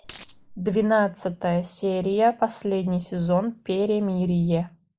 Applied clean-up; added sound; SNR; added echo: neural mask model Resemble Enhance denoiser.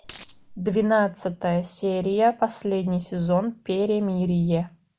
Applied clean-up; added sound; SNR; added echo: none; Coin (dropping); 14 dB; none.